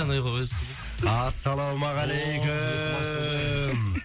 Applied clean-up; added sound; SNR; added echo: none; none; none; none.